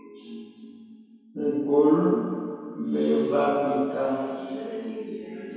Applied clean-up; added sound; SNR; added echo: none; none; none; reverberation time 2.2 s.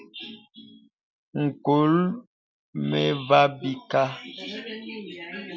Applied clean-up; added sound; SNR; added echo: none; none; none; none.